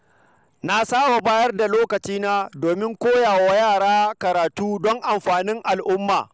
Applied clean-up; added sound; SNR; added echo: none; none; none; none.